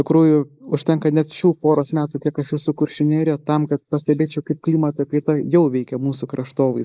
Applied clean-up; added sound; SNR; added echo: neural mask model Resemble Enhance denoiser.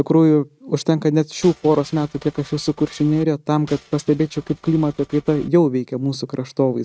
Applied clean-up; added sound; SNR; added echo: neural mask model RNNoise.